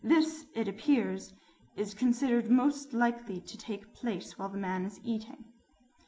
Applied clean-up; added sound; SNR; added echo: none; none; none; none.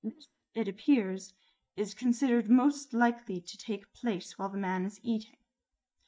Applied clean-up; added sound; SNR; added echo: neural mask model DeepFilterNet 3.